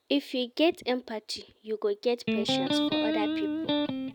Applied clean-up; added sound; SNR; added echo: none; Electric guitar; -3 dB; none.